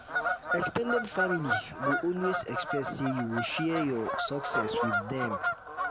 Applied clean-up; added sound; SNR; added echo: none; Bird vocalization, bird call, bird song / Fowl; 0 dB; none.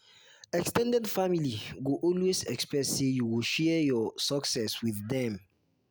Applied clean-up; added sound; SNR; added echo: none; none; none; none.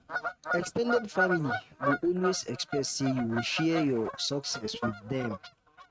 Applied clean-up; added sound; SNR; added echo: neural mask model RNNoise.